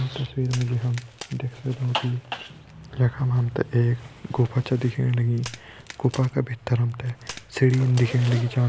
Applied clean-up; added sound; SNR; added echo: none; Crack + Zipper (clothing); 16 dB; none.